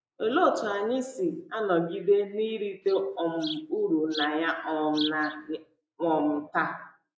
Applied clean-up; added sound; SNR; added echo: neural mask model Resemble Enhance denoiser.